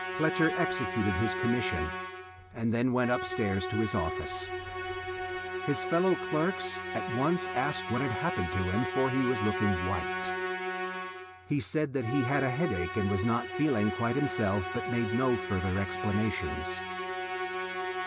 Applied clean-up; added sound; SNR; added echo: none; Musical instrument; 4 dB; none.